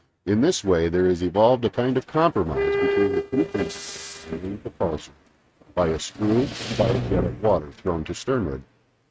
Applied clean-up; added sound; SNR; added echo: neural mask model RNNoise.